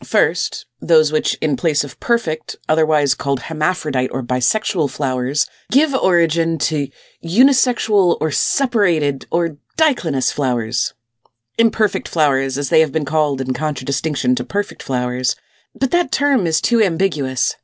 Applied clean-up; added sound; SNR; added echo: none; none; none; none.